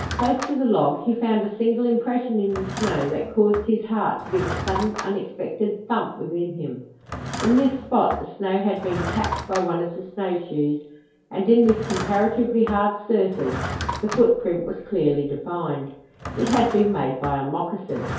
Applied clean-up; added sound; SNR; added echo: none; Drawer open or close / Wood; 11 dB; reverberation time 2.4 s.